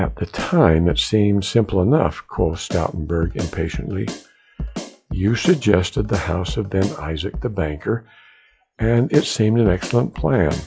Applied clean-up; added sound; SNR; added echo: classical method log-MMSE.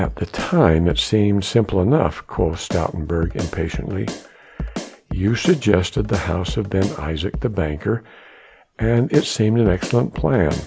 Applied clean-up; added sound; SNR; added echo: none; Drum kit; 12 dB; none.